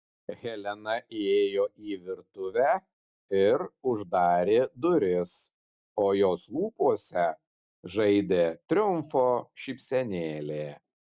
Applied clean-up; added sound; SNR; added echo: none; none; none; none.